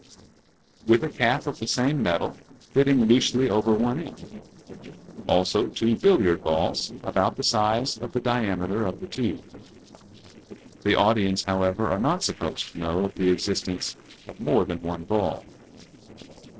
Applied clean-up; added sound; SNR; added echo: neural separator model SepFormer DNS4.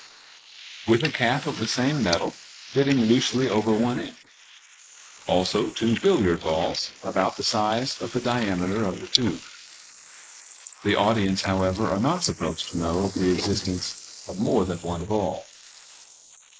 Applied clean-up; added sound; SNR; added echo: neural mask model Resemble Enhance denoiser.